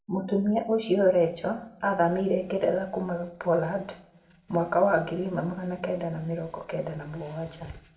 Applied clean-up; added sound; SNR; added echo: none; none; none; reverberation time 0.5 s.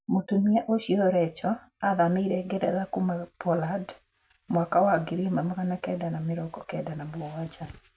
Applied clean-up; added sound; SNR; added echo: none; none; none; none.